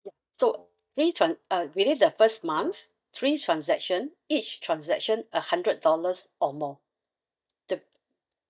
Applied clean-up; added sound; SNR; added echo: neural mask model DeepFilterNet 3.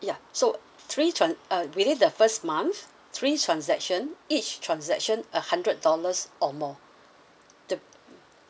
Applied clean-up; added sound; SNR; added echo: none; none; none; none.